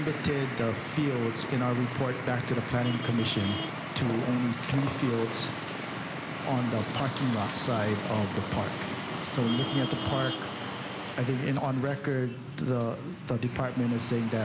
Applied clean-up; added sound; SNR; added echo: none; Traffic noise, roadway noise; 6 dB; none.